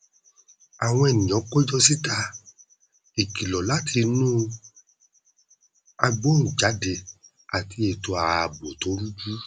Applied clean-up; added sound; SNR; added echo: none; none; none; none.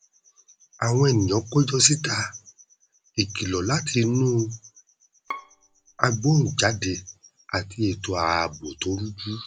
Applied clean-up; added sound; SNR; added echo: none; Bowed string instrument; 17 dB; none.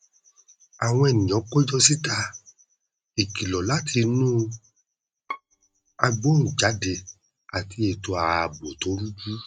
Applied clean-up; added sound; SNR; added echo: neural mask model RNNoise.